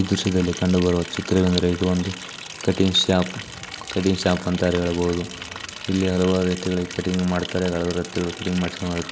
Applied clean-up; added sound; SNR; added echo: none; Liquid; 13 dB; none.